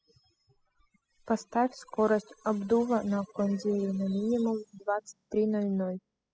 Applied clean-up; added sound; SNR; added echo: classical method spectral subtraction.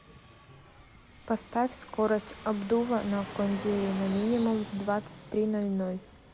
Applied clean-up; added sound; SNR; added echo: none; Fixed-wing aircraft, airplane; 14 dB; none.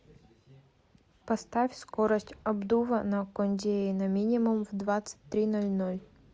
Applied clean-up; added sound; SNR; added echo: none; none; none; none.